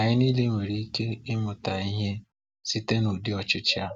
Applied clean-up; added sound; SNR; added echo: none; none; none; none.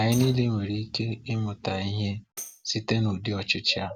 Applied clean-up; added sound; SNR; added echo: none; Slam / Tools + Tambourine; 18 dB; none.